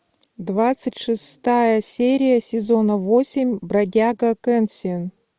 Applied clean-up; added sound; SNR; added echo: none; none; none; none.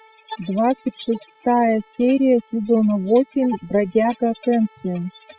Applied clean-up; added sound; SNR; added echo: classical method spectral subtraction.